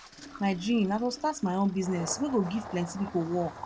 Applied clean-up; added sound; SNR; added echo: none; Engine starting; 15 dB; none.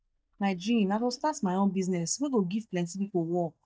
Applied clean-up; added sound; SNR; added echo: neural mask model DeepFilterNet 3.